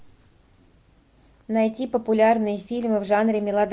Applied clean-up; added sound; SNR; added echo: none; none; none; none.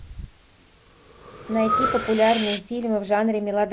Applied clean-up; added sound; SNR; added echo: none; Breathing; 6 dB; none.